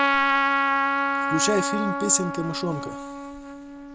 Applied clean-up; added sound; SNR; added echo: none; Trumpet; -4 dB; none.